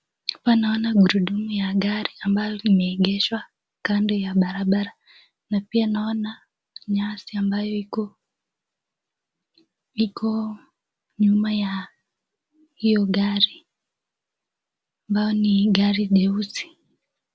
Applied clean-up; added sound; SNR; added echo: none; none; none; none.